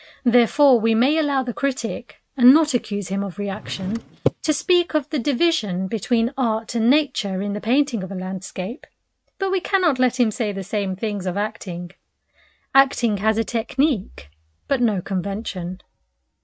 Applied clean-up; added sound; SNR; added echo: neural mask model RNNoise.